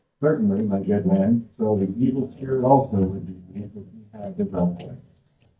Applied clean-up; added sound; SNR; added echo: neural mask model DeepFilterNet 3.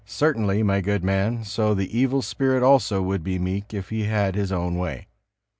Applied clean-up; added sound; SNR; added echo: none; none; none; none.